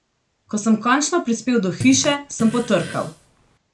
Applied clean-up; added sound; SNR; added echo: none; Fart; 13 dB; none.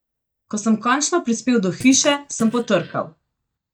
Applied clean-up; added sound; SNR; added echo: neural mask model DeepFilterNet 3.